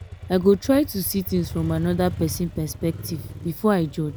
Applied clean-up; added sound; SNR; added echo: none; Motorcycle; 12 dB; none.